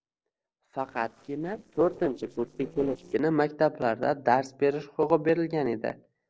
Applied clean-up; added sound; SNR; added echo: neural separator model SepFormer DNS4.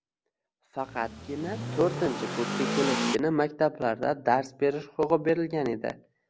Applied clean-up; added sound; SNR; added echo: none; Accelerating, revving, vroom / Car; 3 dB; none.